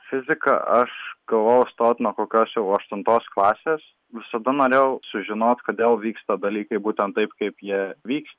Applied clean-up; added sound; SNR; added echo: none; none; none; none.